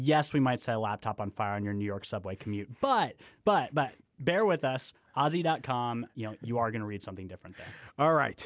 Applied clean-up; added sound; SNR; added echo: none; none; none; none.